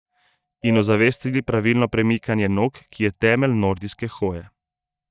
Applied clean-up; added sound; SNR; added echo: neural mask model DeepFilterNet 3.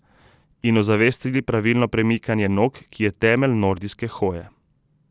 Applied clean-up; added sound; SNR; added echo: none; none; none; none.